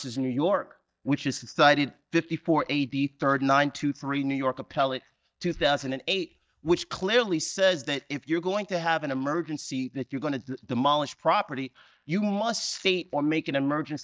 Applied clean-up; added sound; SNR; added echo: neural mask model DeepFilterNet 3.